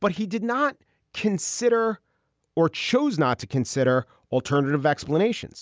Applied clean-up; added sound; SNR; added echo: none; none; none; none.